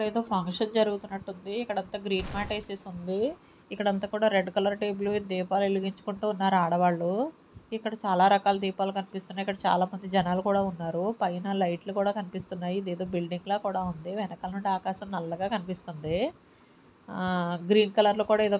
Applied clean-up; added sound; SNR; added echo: none; Glass; 14 dB; none.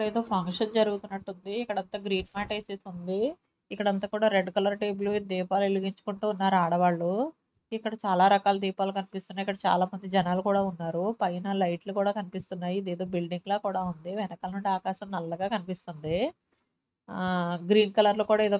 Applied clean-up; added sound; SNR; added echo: neural mask model RNNoise.